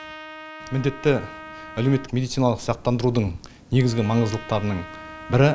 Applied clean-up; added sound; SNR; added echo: none; Trumpet; 17 dB; none.